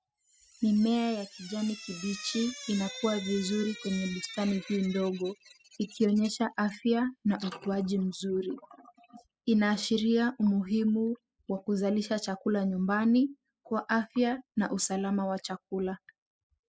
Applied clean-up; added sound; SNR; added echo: classical method spectral subtraction.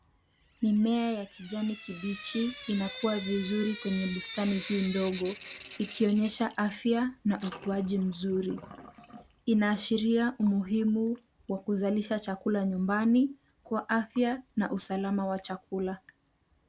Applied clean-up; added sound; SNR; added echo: none; Drip / Sink (filling or washing); 15 dB; none.